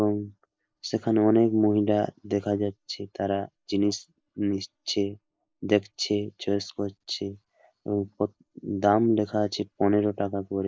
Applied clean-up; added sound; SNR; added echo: neural mask model Resemble Enhance denoiser.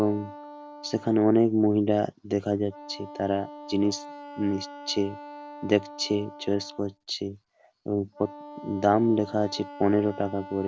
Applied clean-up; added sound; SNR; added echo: none; Wind instrument, woodwind instrument; 17 dB; none.